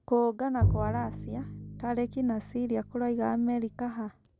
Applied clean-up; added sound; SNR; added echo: none; Bowed string instrument; 4 dB; none.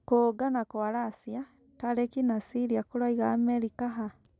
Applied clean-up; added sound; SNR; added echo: none; none; none; none.